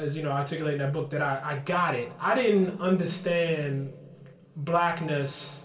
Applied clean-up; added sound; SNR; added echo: none; none; none; reverberation time 0.3 s.